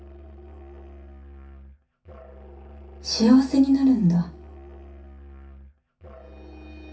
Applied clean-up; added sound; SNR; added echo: none; Musical instrument; 18 dB; reverberation time 0.3 s.